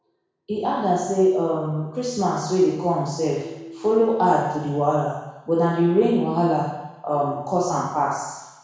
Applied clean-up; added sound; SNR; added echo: none; none; none; reverberation time 1.1 s.